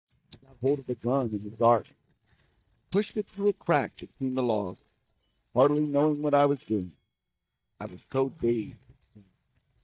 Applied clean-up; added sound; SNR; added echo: neural mask model DeepFilterNet 3.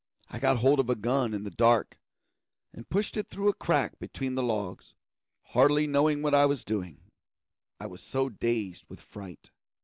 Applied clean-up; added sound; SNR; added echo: none; none; none; none.